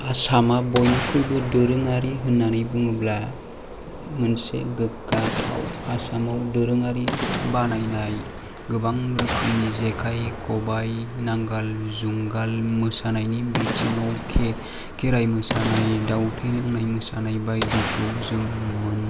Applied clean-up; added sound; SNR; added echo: none; Boom; 8 dB; none.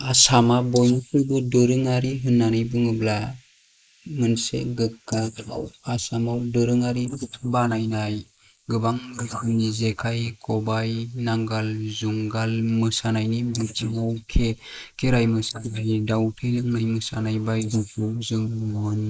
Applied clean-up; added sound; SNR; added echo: neural mask model Resemble Enhance denoiser.